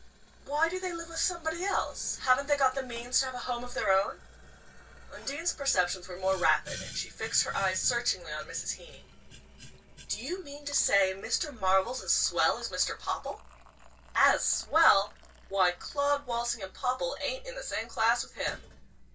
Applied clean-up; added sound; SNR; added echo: none; Boiling; 20 dB; reverberation time 0.1 s.